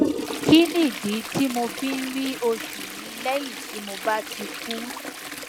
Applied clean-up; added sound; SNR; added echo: none; Toilet flush; 6 dB; none.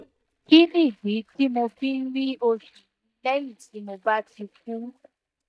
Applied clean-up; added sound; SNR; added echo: neural mask model DeepFilterNet 3.